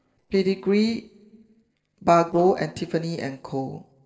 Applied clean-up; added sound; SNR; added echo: neural separator model SepFormer DNS4.